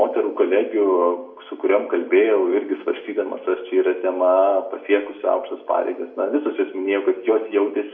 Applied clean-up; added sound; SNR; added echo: none; none; none; reverberation time 0.6 s.